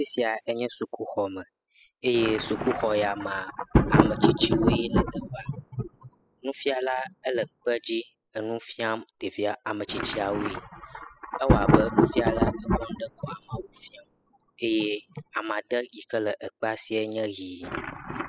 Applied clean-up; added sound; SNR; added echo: classical method spectral subtraction.